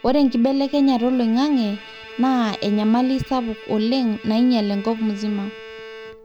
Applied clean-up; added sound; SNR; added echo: none; Bowed string instrument; 19 dB; none.